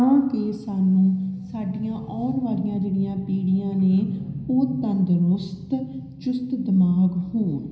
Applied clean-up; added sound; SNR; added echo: none; none; none; reverberation time 0.9 s.